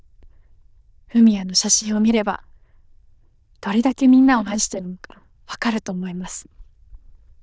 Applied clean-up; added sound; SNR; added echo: neural diffusion model UNIVERSE++.